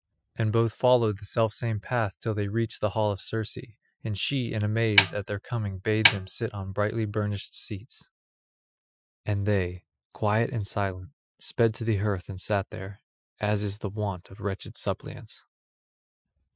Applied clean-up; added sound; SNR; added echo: classical method Wiener filter.